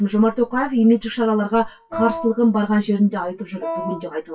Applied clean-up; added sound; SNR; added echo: classical method WPE with log-MMSE.